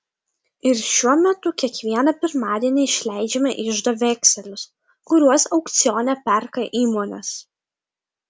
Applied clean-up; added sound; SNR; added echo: none; none; none; none.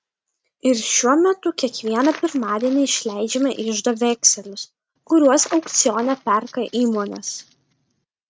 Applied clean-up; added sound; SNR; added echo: neural mask model RNNoise.